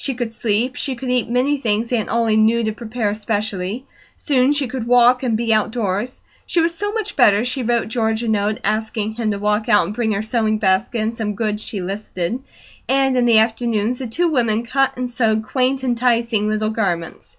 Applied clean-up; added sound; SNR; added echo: none; none; none; none.